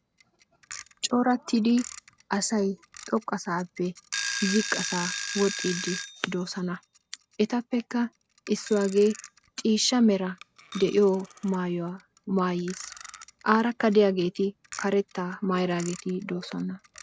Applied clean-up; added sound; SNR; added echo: none; Alarm / Clock; 13 dB; none.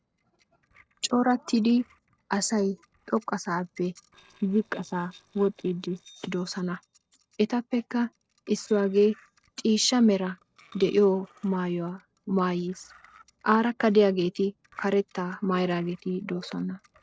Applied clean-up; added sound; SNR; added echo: neural separator model SepFormer DNS4.